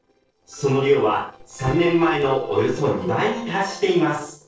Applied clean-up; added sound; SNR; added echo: neural separator model SepFormer DNS4.